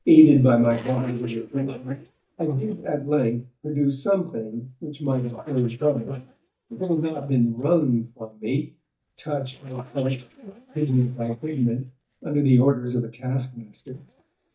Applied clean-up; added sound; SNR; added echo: neural mask model DeepFilterNet 3.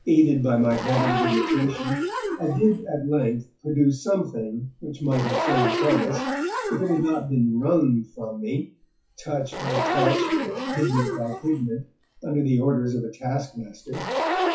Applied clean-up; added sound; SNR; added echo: classical method WPE with log-MMSE.